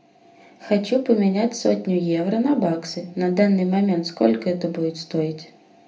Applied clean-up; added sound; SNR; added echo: none; none; none; reverberation time 0.3 s.